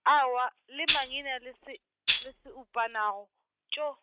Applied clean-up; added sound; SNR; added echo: neural mask model RNNoise.